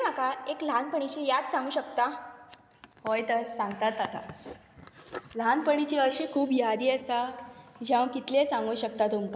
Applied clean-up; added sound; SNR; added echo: none; none; none; none.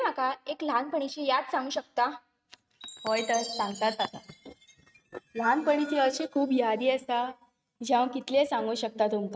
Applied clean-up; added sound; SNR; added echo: neural mask model RNNoise.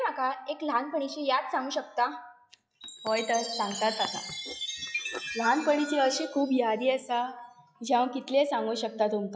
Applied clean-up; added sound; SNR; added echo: classical method log-MMSE.